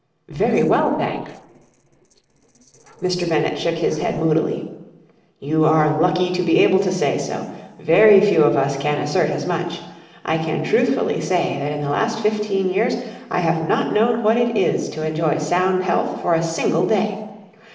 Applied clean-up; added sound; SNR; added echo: neural separator model SepFormer DNS4.